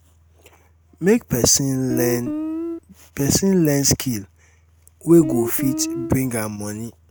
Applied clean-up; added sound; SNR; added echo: none; Guitar; 5 dB; none.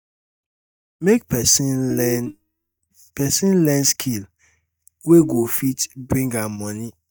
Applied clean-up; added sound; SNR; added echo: neural mask model DeepFilterNet 3.